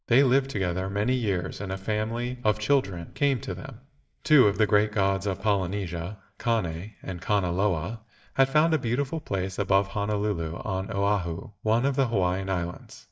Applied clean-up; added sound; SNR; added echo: neural mask model DeepFilterNet 3.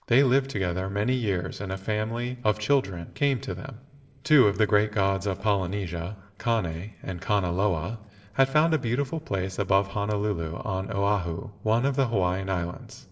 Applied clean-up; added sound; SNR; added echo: neural separator model SepFormer DNS4.